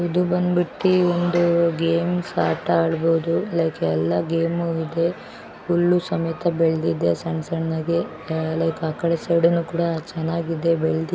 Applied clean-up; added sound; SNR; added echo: none; none; none; none.